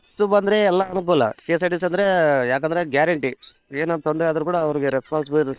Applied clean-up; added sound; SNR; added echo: neural separator model SepFormer WHAM!.